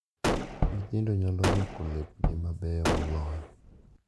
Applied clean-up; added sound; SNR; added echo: none; Tap / Bass drum + Gunshot, gunfire; 0 dB; none.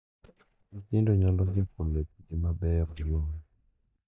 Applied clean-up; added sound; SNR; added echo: neural mask model DeepFilterNet 3.